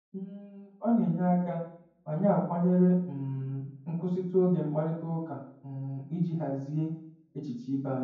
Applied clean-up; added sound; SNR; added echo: none; none; none; reverberation time 0.9 s.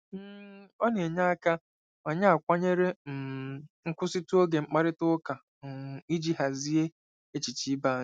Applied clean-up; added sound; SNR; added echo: none; none; none; none.